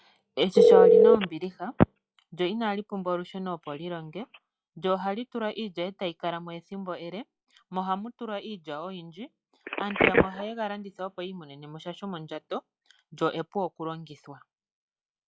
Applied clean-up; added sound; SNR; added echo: classical method log-MMSE.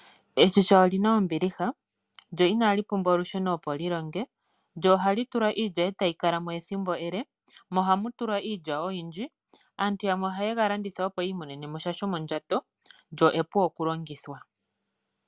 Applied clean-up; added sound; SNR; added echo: none; none; none; none.